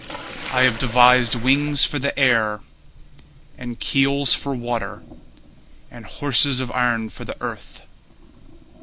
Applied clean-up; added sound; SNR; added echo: none; Sink (filling or washing); 17 dB; none.